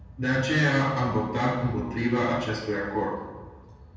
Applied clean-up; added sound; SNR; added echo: none; none; none; reverberation time 1.2 s.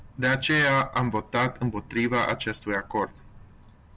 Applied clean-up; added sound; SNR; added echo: none; none; none; none.